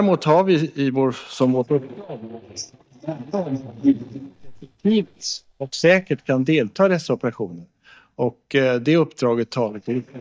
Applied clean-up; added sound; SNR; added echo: neural mask model DeepFilterNet 3.